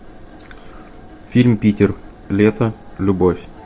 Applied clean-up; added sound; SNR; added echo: none; none; none; none.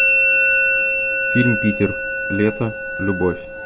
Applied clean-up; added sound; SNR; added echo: none; Musical instrument; -3 dB; none.